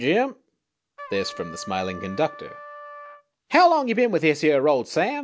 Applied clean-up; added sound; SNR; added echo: none; Trumpet; 17 dB; none.